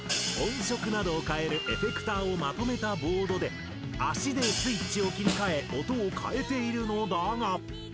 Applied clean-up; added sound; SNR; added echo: none; Snare drum + Hi-hat; 8 dB; none.